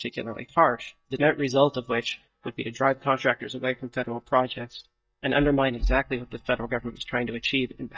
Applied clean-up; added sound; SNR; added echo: neural mask model DeepFilterNet 3.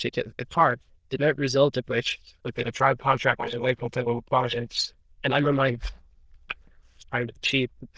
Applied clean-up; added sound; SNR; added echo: neural diffusion model UNIVERSE++.